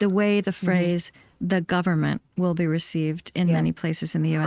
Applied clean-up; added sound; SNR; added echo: neural mask model RNNoise.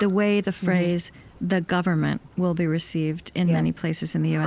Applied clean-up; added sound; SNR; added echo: none; Fowl; 20 dB; none.